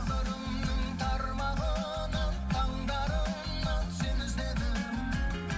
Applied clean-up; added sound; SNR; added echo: none; none; none; reverberation time 2.4 s.